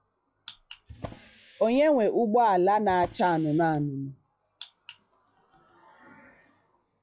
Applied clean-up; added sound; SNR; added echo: classical method log-MMSE.